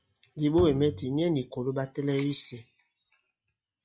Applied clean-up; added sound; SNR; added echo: classical method log-MMSE.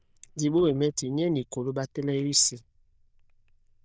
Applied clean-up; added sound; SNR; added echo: neural diffusion model UNIVERSE++.